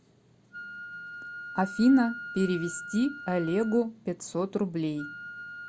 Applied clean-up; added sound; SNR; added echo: none; Wind instrument, woodwind instrument; 13 dB; none.